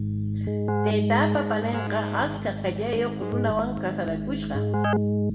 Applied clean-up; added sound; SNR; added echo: none; Keyboard (musical); -3 dB; reverberation time 1.0 s.